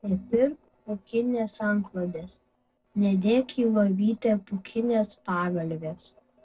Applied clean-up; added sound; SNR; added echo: neural separator model SepFormer DNS4.